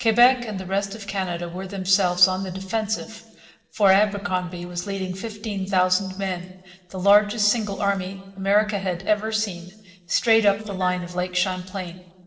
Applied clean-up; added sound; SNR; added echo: neural separator model SepFormer DNS4.